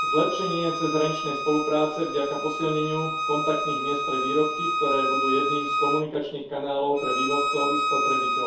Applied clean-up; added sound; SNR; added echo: none; Bowed string instrument; 0 dB; reverberation time 0.6 s.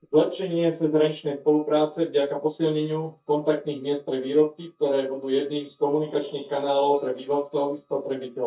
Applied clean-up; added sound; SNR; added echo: neural mask model DeepFilterNet 3.